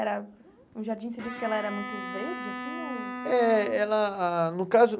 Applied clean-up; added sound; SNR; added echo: none; Bowed string instrument; 10 dB; none.